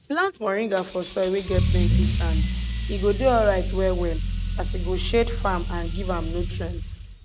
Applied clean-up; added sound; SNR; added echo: none; Engine starting / Accelerating, revving, vroom / Car; -1 dB; none.